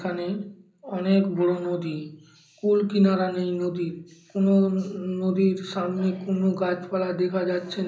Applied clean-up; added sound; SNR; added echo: none; none; none; reverberation time 0.5 s.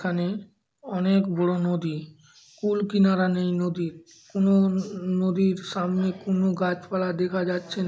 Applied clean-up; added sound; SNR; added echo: none; none; none; none.